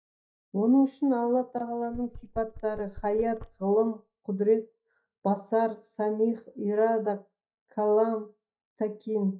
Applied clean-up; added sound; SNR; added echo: neural mask model DeepFilterNet 3.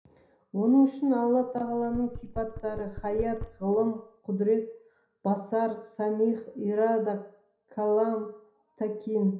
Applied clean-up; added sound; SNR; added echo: none; Knock; 14 dB; reverberation time 0.5 s.